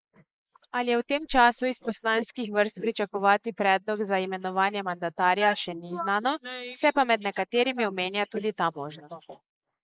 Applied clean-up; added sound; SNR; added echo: neural mask model Resemble Enhance denoiser.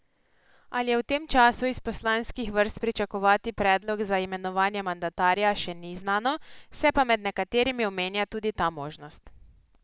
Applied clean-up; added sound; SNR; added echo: none; none; none; none.